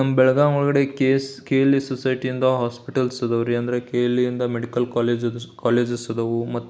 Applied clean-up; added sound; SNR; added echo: none; none; none; none.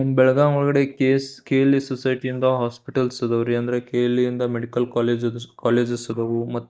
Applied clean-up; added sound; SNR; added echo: neural mask model DeepFilterNet 3.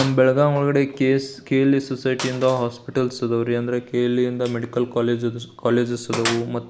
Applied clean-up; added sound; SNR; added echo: none; Gunshot, gunfire; 16 dB; none.